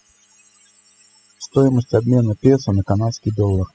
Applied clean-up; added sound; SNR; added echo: classical method spectral subtraction.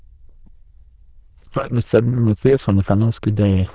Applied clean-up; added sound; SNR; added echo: neural diffusion model UNIVERSE++.